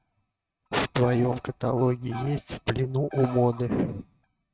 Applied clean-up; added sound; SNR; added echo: neural mask model RNNoise.